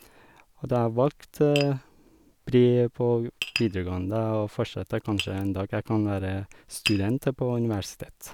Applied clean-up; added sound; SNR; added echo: none; Tap; 14 dB; none.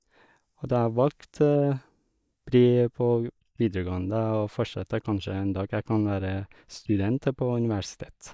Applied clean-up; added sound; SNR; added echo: neural mask model DeepFilterNet 3.